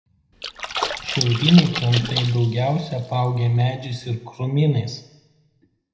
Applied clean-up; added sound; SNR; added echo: none; Splash, splatter; 8 dB; reverberation time 0.7 s.